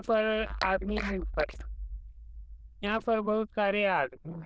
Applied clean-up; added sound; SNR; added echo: neural diffusion model UNIVERSE++.